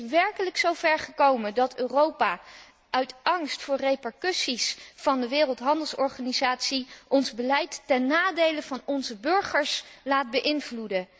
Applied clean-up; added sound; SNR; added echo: none; none; none; none.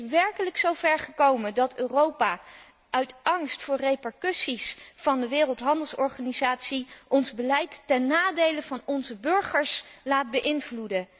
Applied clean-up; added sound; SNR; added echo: none; Tambourine; 16 dB; none.